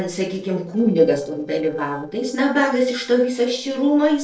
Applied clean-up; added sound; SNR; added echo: neural separator model SepFormer DNS4.